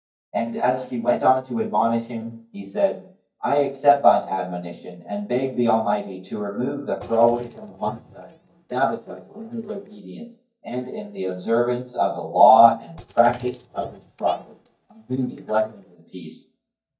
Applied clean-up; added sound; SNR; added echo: neural mask model DeepFilterNet 3.